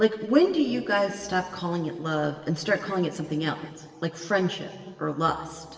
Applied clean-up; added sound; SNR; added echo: none; none; none; reverberation time 1.8 s.